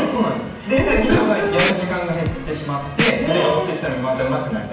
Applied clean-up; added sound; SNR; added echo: none; Scratching (performance technique); 6 dB; reverberation time 0.9 s.